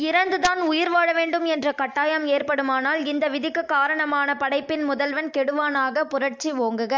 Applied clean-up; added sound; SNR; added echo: neural mask model Resemble Enhance denoiser.